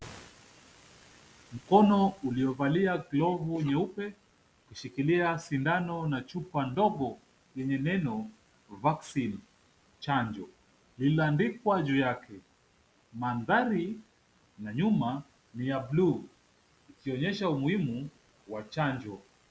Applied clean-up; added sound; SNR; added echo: none; none; none; none.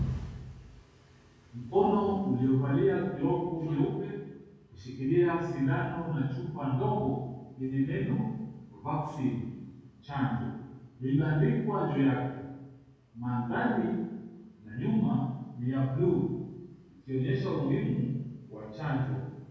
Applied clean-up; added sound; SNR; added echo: none; none; none; reverberation time 1.3 s.